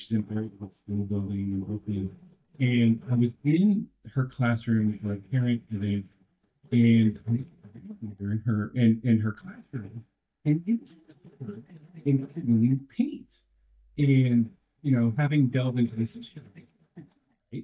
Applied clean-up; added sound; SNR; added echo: neural mask model DeepFilterNet 3.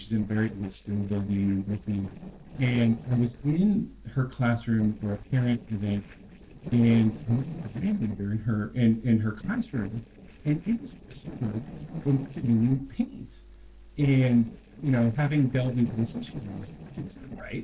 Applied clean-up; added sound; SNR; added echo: neural separator model SepFormer DNS4.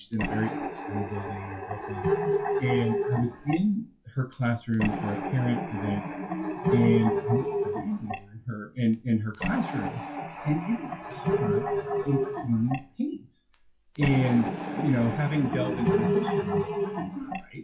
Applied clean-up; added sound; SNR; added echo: classical method WPE with log-MMSE.